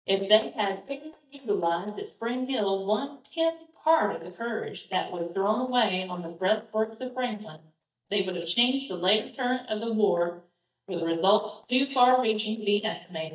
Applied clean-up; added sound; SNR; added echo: neural mask model DeepFilterNet 3.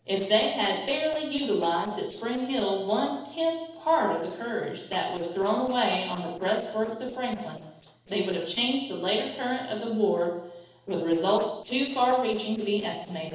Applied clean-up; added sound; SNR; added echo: neural separator model SepFormer DNS4.